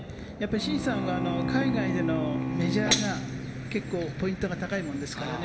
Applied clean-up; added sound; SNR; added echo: none; Bowed string instrument; 1 dB; reverberation time 1.2 s.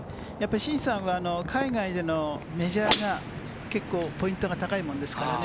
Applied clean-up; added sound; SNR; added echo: none; none; none; none.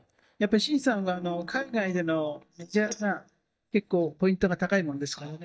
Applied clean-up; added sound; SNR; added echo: neural mask model DeepFilterNet 3.